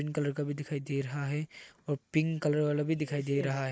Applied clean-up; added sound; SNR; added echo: neural mask model Resemble Enhance denoiser.